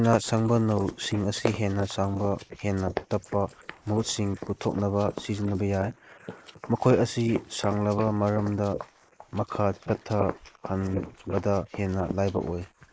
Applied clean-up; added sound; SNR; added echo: neural mask model Resemble Enhance denoiser.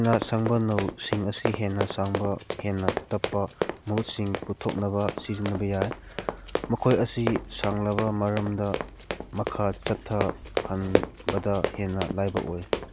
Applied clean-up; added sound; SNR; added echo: none; Run; 5 dB; none.